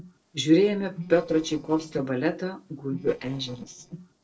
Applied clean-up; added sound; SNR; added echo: neural separator model SepFormer DNS4.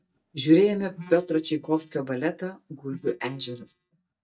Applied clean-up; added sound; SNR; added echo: neural mask model DeepFilterNet 3.